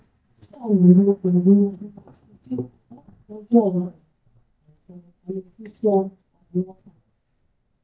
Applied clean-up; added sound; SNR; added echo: neural mask model DeepFilterNet 3.